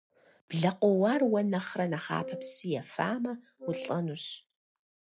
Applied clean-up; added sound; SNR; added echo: classical method log-MMSE.